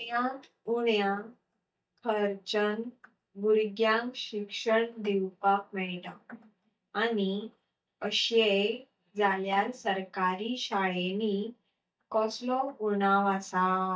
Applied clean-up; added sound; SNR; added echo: neural mask model DeepFilterNet 3.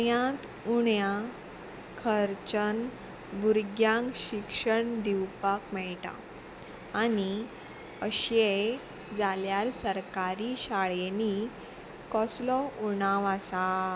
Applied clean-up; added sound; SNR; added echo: none; none; none; none.